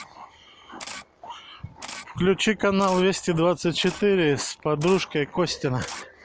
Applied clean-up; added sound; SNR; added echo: none; Camera; 19 dB; none.